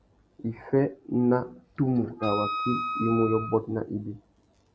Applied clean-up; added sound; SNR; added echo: none; Wind instrument, woodwind instrument; 5 dB; none.